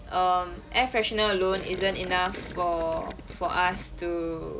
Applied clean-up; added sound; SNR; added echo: none; Gurgling; 14 dB; none.